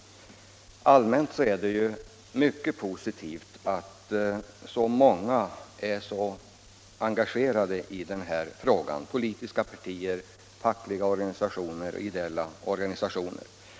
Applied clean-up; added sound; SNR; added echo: none; none; none; none.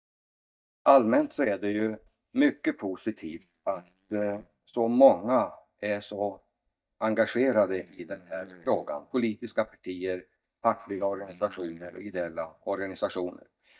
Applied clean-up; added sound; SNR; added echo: neural mask model DeepFilterNet 3.